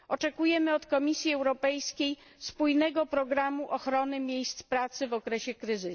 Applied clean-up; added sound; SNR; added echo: none; none; none; none.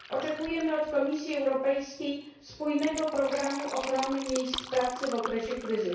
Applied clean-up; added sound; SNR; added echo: none; Fill (with liquid); 12 dB; reverberation time 0.6 s.